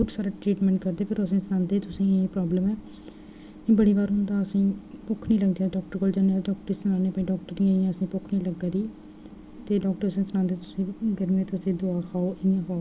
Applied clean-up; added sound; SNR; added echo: none; none; none; none.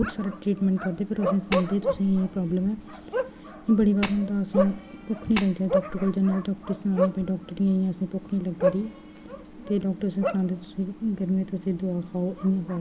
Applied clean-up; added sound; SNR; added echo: none; Bark + Tap; 7 dB; none.